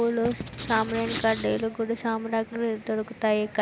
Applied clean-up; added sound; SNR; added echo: none; Writing; 10 dB; none.